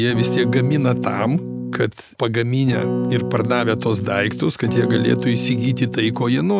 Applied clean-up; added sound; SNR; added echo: none; Electric guitar / Strum; 4 dB; none.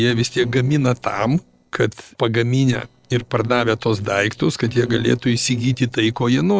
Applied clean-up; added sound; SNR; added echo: neural separator model SepFormer DNS4.